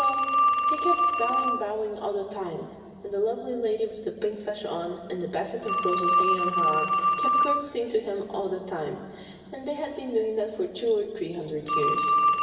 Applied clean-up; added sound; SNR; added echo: none; Telephone; -2 dB; reverberation time 2.3 s.